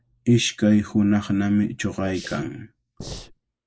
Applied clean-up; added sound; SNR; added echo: neural mask model Resemble Enhance denoiser.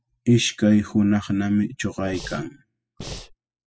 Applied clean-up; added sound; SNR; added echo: classical method spectral subtraction.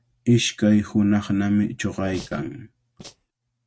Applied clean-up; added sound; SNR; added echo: neural mask model RNNoise.